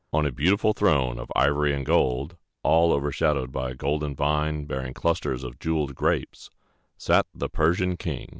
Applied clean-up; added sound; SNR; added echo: none; none; none; none.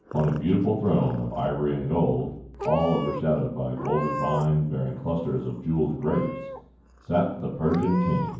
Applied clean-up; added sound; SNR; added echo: none; Meow / Purr; 12 dB; reverberation time 0.9 s.